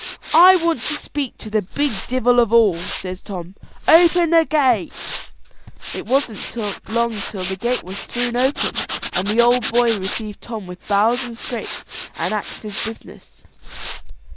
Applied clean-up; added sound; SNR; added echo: none; Tools; 10 dB; none.